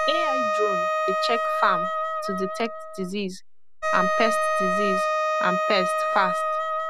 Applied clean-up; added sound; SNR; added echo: none; Wind instrument, woodwind instrument; -4 dB; none.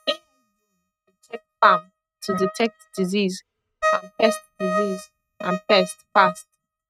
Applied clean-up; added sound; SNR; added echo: neural mask model RNNoise.